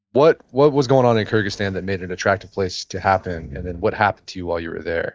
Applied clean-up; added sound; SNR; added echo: neural mask model DeepFilterNet 3.